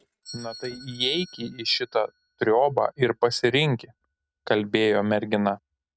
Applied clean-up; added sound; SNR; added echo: neural mask model RNNoise.